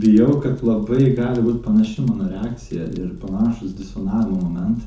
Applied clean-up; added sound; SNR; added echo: none; Fire; 19 dB; reverberation time 0.7 s.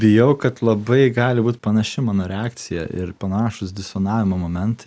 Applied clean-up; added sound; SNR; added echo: none; none; none; none.